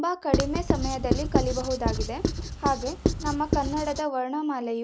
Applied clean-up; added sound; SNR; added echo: none; Writing; -2 dB; none.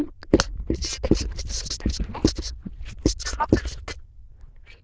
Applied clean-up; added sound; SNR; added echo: neural diffusion model UNIVERSE++.